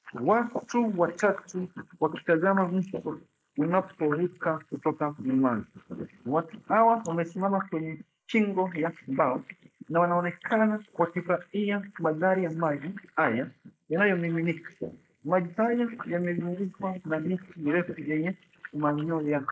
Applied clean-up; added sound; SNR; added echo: neural mask model Resemble Enhance denoiser.